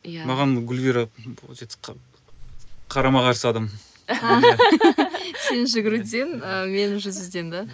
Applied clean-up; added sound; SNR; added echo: none; Wind; 13 dB; none.